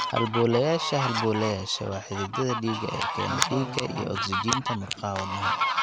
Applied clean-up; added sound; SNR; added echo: none; Fowl; 3 dB; none.